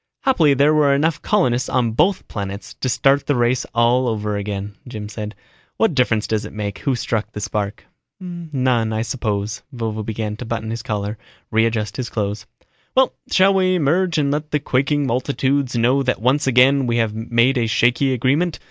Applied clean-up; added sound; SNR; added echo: none; none; none; none.